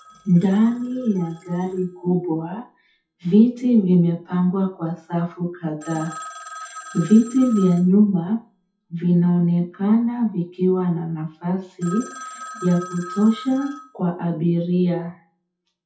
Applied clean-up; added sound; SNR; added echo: classical method WPE with log-MMSE.